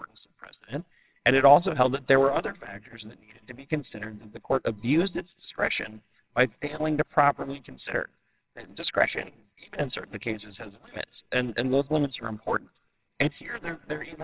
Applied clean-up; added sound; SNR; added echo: neural separator model SepFormer WHAMR!.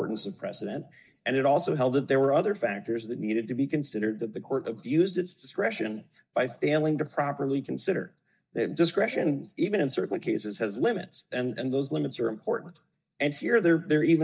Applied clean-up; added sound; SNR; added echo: neural mask model DeepFilterNet 3.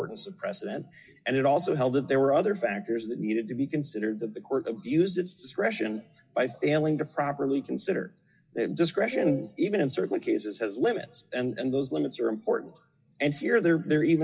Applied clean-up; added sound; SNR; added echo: classical method WPE with log-MMSE.